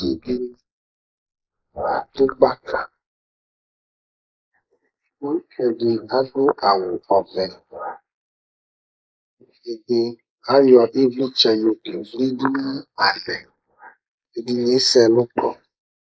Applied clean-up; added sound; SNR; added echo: neural mask model Resemble Enhance denoiser.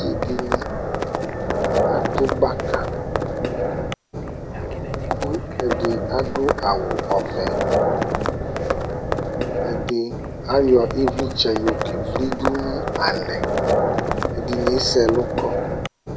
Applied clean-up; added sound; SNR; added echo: none; Livestock, farm animals, working animals; -2 dB; none.